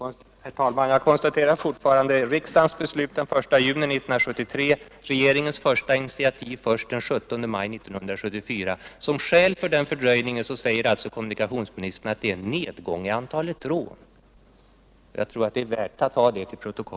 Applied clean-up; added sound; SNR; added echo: none; none; none; none.